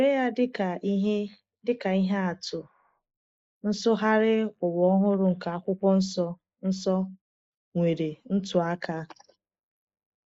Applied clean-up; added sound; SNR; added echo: neural mask model Resemble Enhance denoiser.